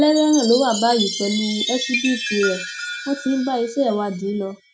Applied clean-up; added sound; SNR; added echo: none; Chime; 8 dB; none.